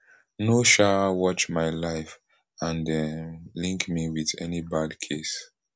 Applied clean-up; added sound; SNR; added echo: none; none; none; none.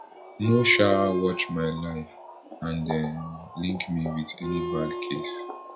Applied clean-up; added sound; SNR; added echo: classical method log-MMSE.